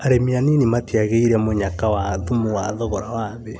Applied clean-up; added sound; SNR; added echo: none; none; none; none.